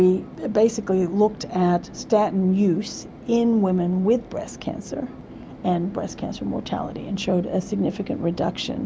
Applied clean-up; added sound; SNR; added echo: none; Fixed-wing aircraft, airplane; 17 dB; none.